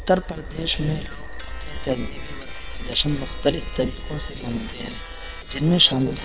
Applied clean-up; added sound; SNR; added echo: neural separator model SepFormer WHAM!.